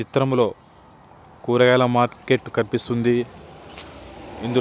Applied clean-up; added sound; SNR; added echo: none; none; none; none.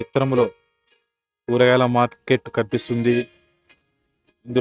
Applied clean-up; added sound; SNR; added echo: neural mask model RNNoise.